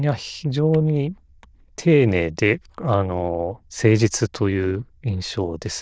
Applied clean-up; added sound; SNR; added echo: neural diffusion model UNIVERSE++.